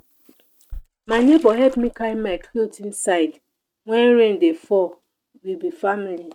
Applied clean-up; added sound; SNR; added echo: neural mask model RNNoise.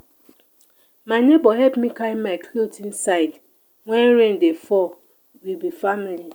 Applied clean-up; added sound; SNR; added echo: none; none; none; none.